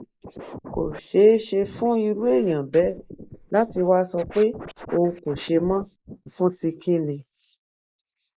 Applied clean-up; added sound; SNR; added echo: neural mask model Resemble Enhance denoiser.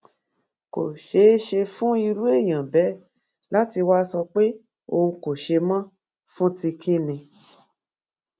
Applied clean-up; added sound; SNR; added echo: none; none; none; none.